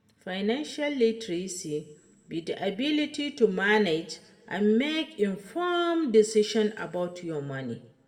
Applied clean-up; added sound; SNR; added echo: none; none; none; reverberation time 0.8 s.